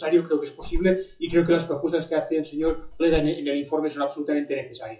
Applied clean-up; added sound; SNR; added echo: classical method WPE with log-MMSE.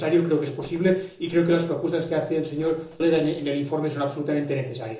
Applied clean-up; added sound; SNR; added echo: neural separator model SepFormer DNS4.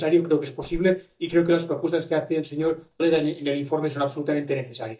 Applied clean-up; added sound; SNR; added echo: neural mask model DeepFilterNet 3.